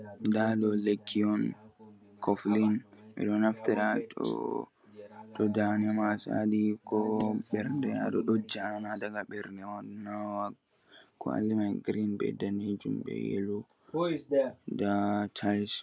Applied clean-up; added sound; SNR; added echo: none; none; none; none.